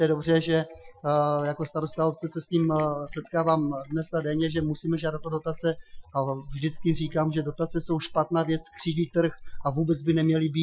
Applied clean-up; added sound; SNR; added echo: classical method Wiener filter.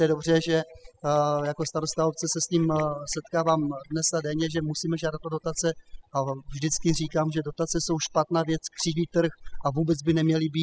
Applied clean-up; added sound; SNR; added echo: classical method spectral subtraction.